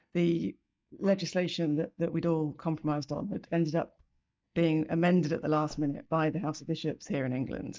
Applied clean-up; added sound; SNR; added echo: neural mask model DeepFilterNet 3.